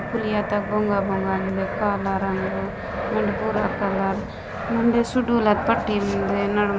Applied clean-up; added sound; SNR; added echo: none; Fixed-wing aircraft, airplane; 5 dB; none.